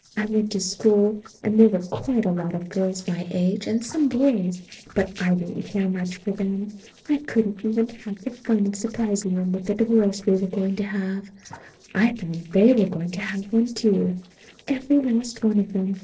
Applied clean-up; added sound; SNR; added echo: neural separator model SepFormer DNS4.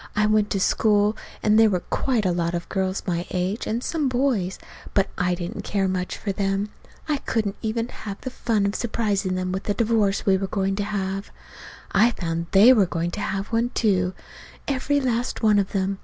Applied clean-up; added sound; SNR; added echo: none; none; none; none.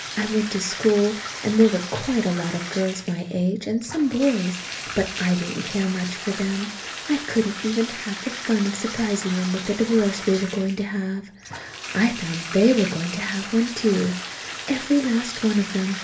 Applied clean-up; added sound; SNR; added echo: none; Bathtub (filling or washing); 10 dB; reverberation time 0.3 s.